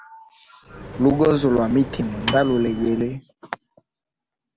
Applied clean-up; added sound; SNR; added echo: none; Microwave oven; 10 dB; none.